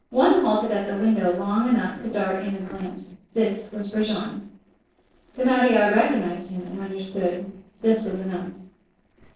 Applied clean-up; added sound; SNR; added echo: neural separator model SepFormer DNS4.